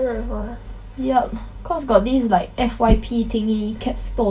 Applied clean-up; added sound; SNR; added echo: none; none; none; reverberation time 0.1 s.